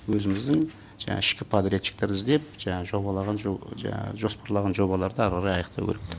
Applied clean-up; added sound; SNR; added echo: none; none; none; none.